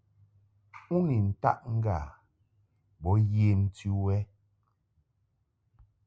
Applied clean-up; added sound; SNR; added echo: none; none; none; none.